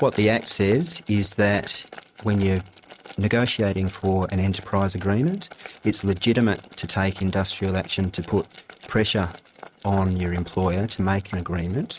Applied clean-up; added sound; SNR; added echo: neural mask model RNNoise.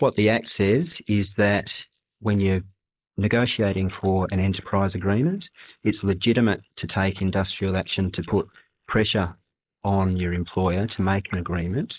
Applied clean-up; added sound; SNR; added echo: neural mask model Resemble Enhance denoiser.